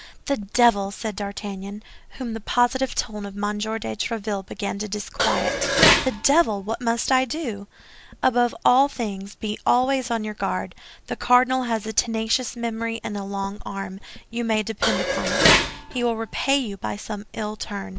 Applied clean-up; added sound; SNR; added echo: none; Dishes, pots, and pans; -3 dB; none.